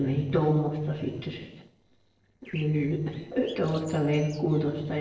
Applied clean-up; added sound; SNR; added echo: neural separator model SepFormer DNS4.